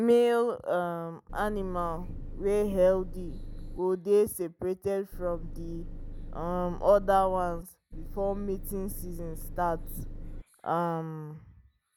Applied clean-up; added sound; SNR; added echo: none; Engine; 8 dB; none.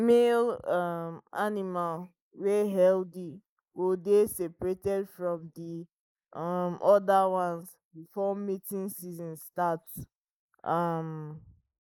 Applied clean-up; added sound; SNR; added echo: neural mask model Resemble Enhance denoiser.